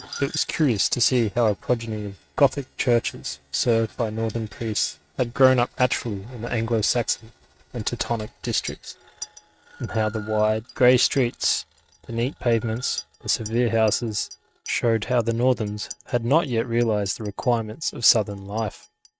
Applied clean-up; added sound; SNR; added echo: neural mask model RNNoise.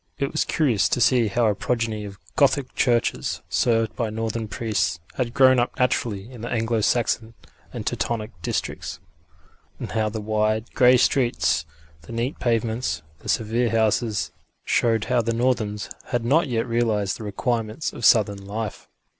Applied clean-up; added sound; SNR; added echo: none; none; none; none.